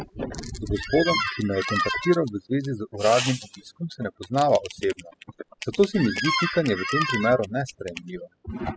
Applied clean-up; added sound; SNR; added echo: classical method spectral subtraction.